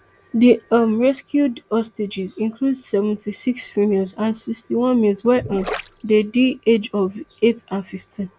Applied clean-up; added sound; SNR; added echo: none; Gurgling; 11 dB; none.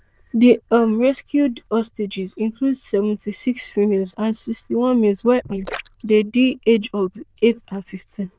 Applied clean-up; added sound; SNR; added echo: neural diffusion model UNIVERSE++.